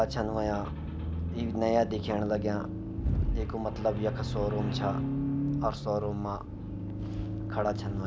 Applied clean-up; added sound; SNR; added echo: none; Accelerating, revving, vroom; 1 dB; none.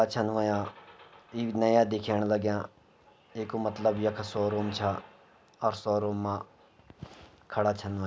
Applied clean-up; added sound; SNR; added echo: none; none; none; none.